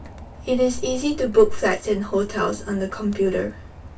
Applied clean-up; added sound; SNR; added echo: none; Rain; 17 dB; reverberation time 0.2 s.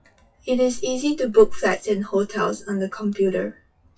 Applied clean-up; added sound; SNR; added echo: classical method WPE with log-MMSE.